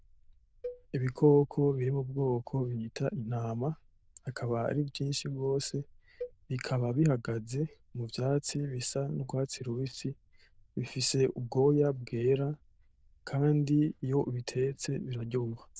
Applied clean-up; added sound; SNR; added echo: neural diffusion model UNIVERSE++.